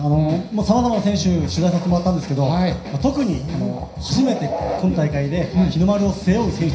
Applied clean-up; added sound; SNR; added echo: none; none; none; reverberation time 0.5 s.